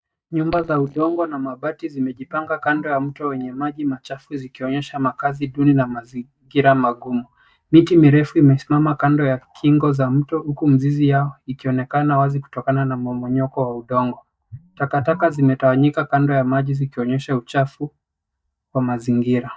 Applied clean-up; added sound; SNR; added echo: neural mask model DeepFilterNet 3.